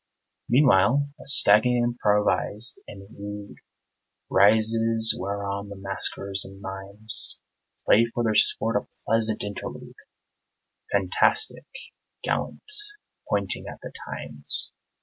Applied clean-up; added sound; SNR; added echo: none; none; none; none.